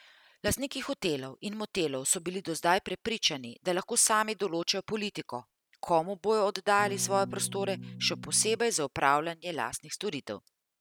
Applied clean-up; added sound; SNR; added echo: none; Electric guitar / Strum; 11 dB; none.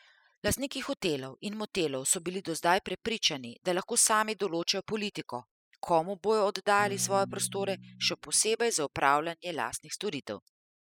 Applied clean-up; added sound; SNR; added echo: classical method spectral subtraction.